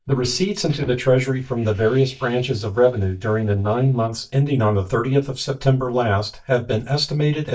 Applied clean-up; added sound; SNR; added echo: neural mask model DeepFilterNet 3.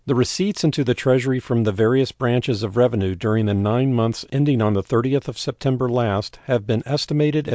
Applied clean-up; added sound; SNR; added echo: none; none; none; none.